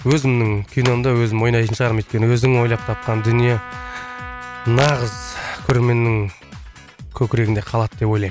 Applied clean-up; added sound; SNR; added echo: none; Trumpet; 16 dB; none.